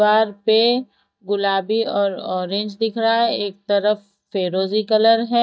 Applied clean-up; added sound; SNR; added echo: neural mask model DeepFilterNet 3.